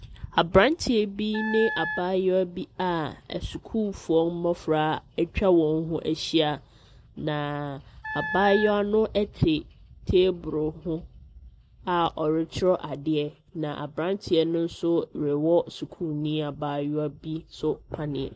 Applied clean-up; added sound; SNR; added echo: none; Wind instrument, woodwind instrument; 7 dB; none.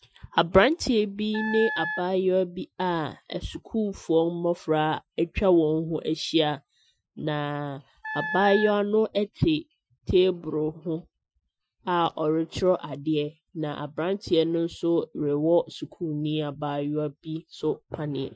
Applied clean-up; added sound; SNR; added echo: classical method Wiener filter.